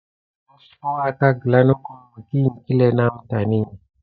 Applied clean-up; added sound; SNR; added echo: neural mask model DeepFilterNet 3.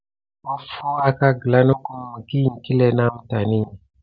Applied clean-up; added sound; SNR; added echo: none; none; none; none.